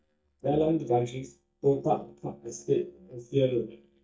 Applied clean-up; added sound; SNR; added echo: neural mask model DeepFilterNet 3.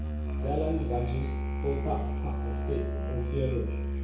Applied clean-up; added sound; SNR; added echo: none; Musical instrument; -3 dB; reverberation time 0.6 s.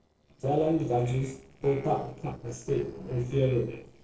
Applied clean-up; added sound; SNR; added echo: neural separator model SepFormer DNS4.